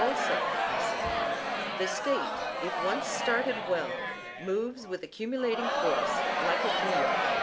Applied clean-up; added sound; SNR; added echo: none; Crowd; -3 dB; none.